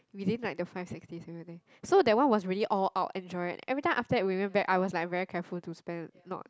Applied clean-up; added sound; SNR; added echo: none; none; none; none.